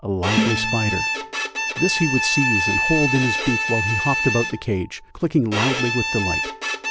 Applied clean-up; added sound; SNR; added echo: none; Organ + Bowed string instrument; 0 dB; none.